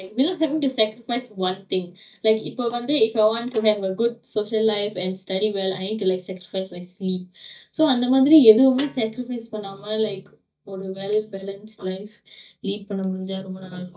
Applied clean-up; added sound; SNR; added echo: neural mask model DeepFilterNet 3.